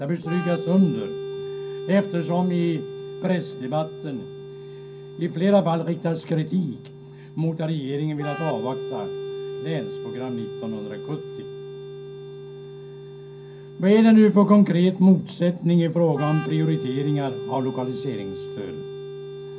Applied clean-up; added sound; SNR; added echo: none; Organ; 12 dB; reverberation time 0.3 s.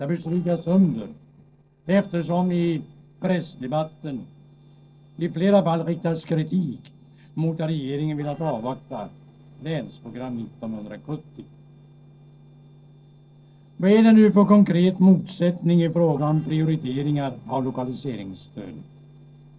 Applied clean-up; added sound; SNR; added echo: neural separator model SepFormer DNS4.